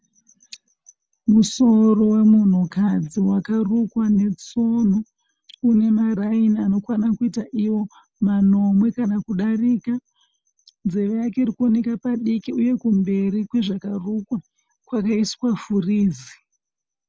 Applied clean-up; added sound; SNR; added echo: none; none; none; none.